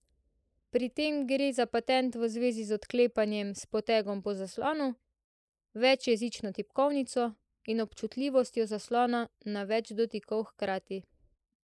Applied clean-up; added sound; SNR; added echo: neural mask model Resemble Enhance denoiser.